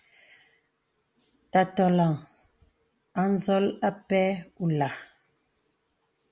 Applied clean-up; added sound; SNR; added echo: none; none; none; none.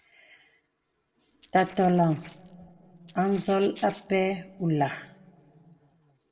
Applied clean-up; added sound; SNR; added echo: neural separator model SepFormer DNS4.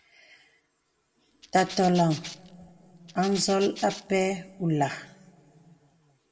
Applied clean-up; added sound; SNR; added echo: none; Rattle (instrument); 14 dB; reverberation time 1.1 s.